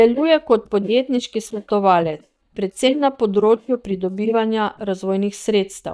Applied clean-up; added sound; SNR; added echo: neural mask model DeepFilterNet 3.